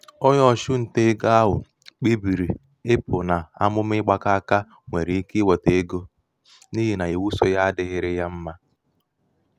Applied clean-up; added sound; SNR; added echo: none; none; none; none.